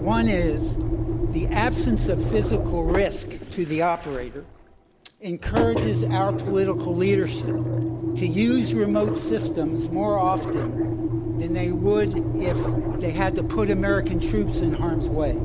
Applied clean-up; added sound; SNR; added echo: none; Engine; -1 dB; none.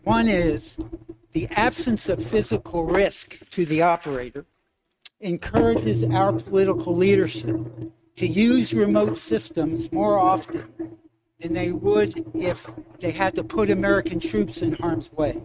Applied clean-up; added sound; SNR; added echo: neural mask model RNNoise.